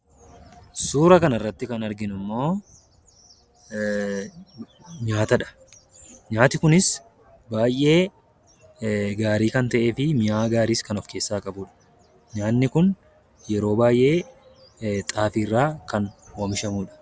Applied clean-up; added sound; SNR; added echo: none; none; none; none.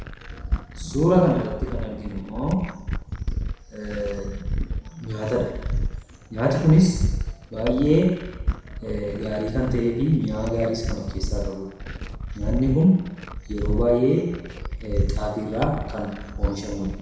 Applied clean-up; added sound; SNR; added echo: none; Glass; 5 dB; reverberation time 1.0 s.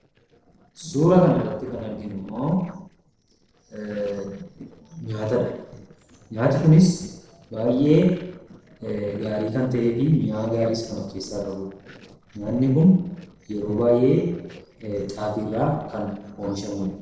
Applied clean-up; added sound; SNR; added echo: neural separator model SepFormer DNS4.